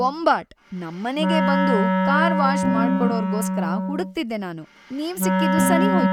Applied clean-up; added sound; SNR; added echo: none; Piano + Wind instrument, woodwind instrument; -3 dB; none.